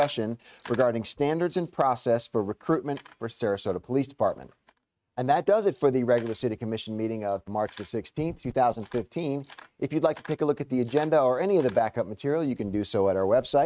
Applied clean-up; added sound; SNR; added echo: neural mask model RNNoise.